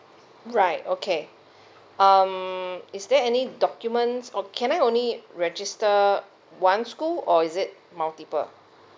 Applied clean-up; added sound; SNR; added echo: none; none; none; none.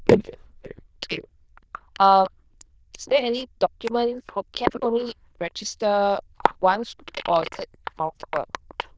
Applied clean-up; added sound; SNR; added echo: neural diffusion model UNIVERSE++.